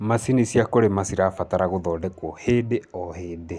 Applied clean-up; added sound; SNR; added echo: none; none; none; none.